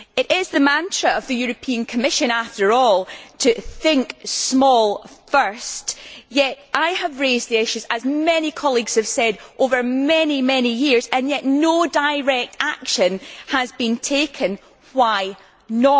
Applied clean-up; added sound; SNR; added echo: none; none; none; none.